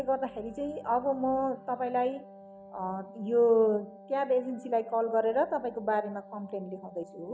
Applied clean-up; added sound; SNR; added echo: none; Wind instrument, woodwind instrument; 20 dB; none.